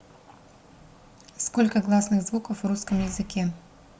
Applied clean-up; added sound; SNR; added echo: none; none; none; none.